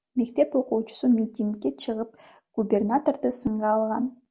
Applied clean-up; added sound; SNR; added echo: none; none; none; none.